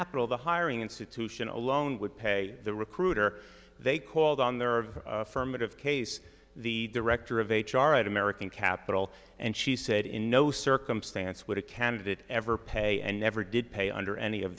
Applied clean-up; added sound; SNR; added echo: none; none; none; none.